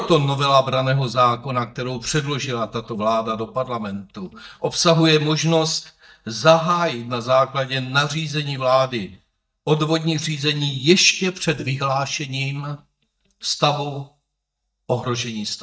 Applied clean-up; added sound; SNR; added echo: neural mask model DeepFilterNet 3.